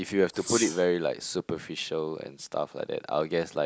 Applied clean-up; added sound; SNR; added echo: neural mask model Resemble Enhance denoiser.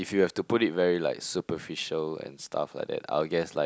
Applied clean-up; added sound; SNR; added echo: none; none; none; none.